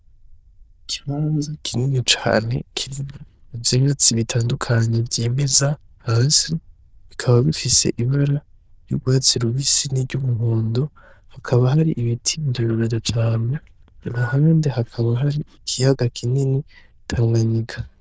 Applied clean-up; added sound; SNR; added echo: neural diffusion model UNIVERSE++.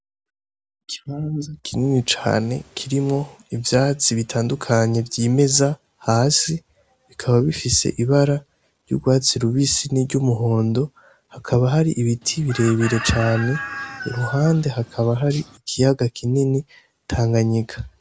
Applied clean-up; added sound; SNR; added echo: none; Chicken, rooster; 11 dB; none.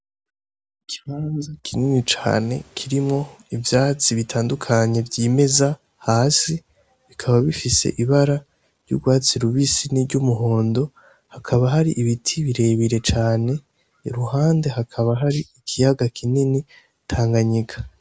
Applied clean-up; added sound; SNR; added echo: none; none; none; none.